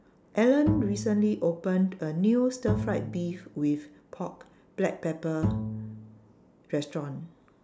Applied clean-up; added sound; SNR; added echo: none; Bowed string instrument; 5 dB; none.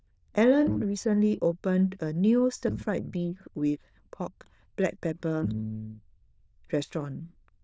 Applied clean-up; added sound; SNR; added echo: neural diffusion model UNIVERSE++.